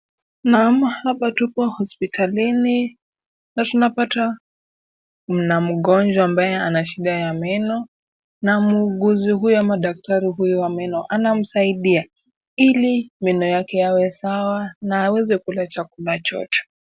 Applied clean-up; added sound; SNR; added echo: none; none; none; none.